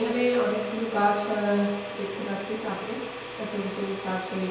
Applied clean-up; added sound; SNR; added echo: none; Domestic sounds, home sounds; 10 dB; reverberation time 1.2 s.